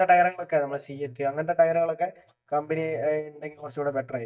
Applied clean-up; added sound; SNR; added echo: neural mask model DeepFilterNet 3.